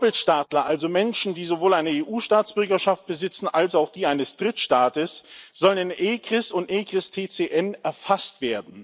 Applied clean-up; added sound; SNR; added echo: neural mask model Resemble Enhance denoiser.